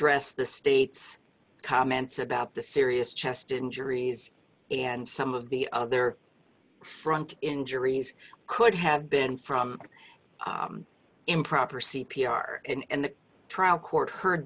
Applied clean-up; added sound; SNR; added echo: none; none; none; none.